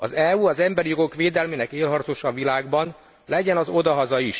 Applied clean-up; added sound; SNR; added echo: none; none; none; none.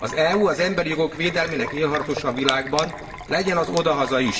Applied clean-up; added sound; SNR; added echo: none; Sink (filling or washing); 11 dB; reverberation time 2.3 s.